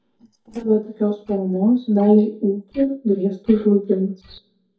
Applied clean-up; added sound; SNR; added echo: neural mask model DeepFilterNet 3.